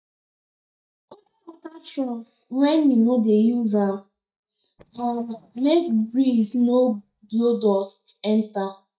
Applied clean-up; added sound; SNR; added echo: neural mask model DeepFilterNet 3.